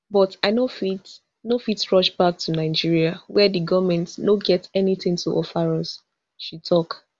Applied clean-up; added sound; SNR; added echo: none; none; none; none.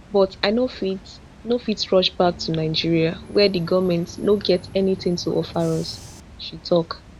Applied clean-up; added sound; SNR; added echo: none; Water + Bus / Engine; 19 dB; none.